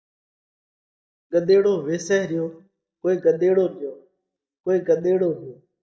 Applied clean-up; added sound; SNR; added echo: neural mask model DeepFilterNet 3.